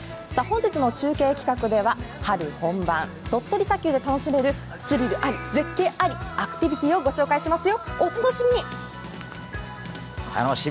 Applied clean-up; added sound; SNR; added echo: none; Wind instrument, woodwind instrument; 16 dB; none.